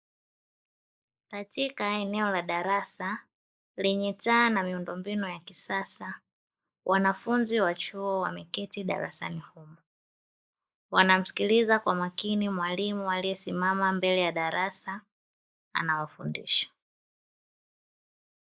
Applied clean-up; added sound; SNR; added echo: neural mask model Resemble Enhance denoiser.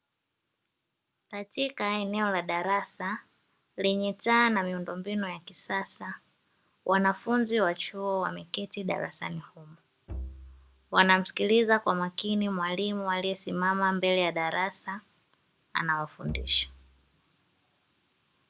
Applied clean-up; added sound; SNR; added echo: none; Bowed string instrument; 13 dB; none.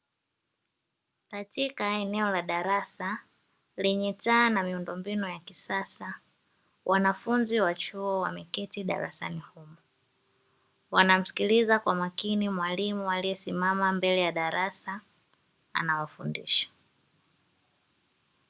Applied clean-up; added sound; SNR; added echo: none; none; none; none.